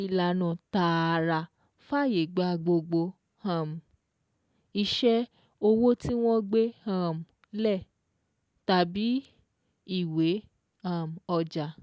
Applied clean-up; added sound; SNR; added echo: none; none; none; none.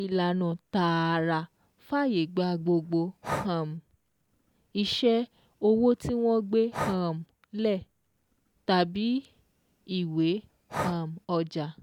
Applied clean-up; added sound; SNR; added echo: none; Breathing; 14 dB; none.